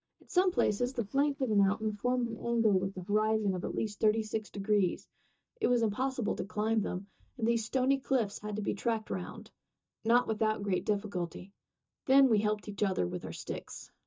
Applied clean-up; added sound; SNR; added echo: neural mask model DeepFilterNet 3.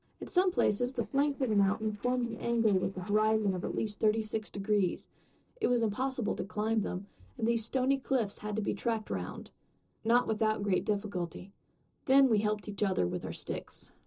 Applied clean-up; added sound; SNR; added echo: neural separator model SepFormer DNS4.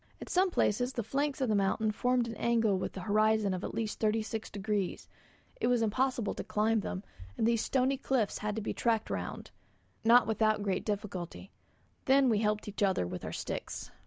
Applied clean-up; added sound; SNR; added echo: none; none; none; none.